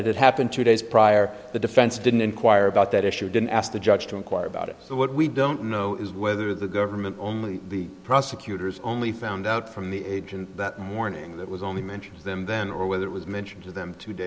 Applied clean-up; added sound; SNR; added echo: none; none; none; none.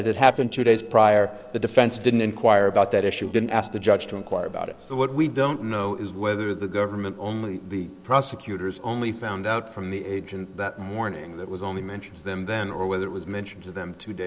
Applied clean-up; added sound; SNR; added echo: neural separator model SepFormer DNS4.